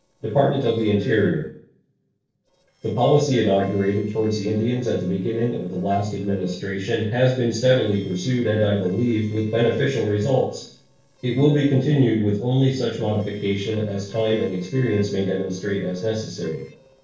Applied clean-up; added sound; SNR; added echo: neural separator model SepFormer DNS4.